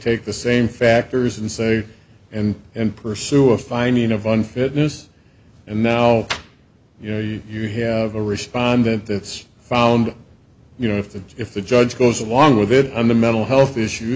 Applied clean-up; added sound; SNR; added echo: none; none; none; none.